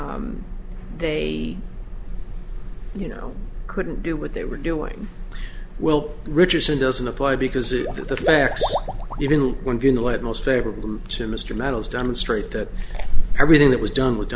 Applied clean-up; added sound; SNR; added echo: none; Water / Liquid; 11 dB; none.